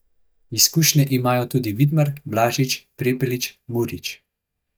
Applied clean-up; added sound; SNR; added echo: neural mask model DeepFilterNet 3.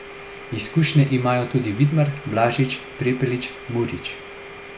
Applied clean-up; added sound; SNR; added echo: none; Domestic sounds, home sounds; 16 dB; none.